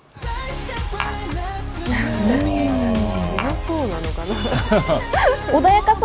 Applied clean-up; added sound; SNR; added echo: none; Glass; 15 dB; none.